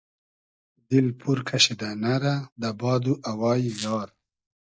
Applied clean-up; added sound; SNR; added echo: neural mask model DeepFilterNet 3.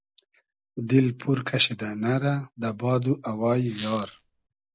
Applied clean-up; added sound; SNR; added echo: none; Squeak; 11 dB; none.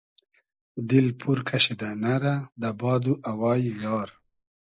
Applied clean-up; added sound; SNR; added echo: neural mask model Resemble Enhance denoiser.